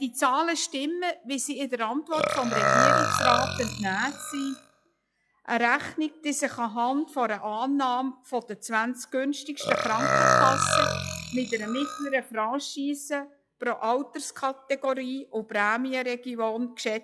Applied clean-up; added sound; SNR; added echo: classical method log-MMSE.